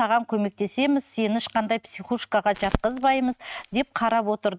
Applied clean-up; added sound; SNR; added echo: neural mask model RNNoise.